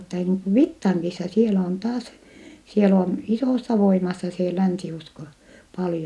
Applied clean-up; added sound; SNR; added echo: none; none; none; none.